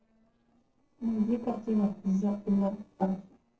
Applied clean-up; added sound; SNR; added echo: neural separator model SepFormer DNS4.